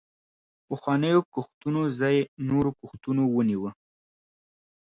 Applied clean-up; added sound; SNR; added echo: none; none; none; none.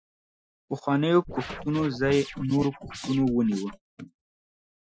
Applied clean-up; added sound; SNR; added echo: classical method Wiener filter.